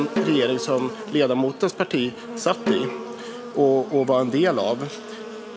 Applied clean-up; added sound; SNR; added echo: none; Snare drum + Buzz; 8 dB; none.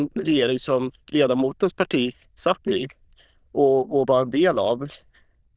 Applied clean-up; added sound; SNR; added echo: neural diffusion model UNIVERSE++.